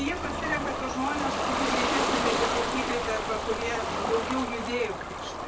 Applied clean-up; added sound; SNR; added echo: none; Ocean; -2 dB; reverberation time 0.2 s.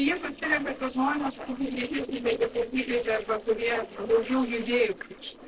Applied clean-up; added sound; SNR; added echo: neural separator model SepFormer DNS4.